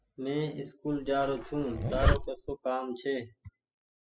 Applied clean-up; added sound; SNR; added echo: classical method spectral subtraction.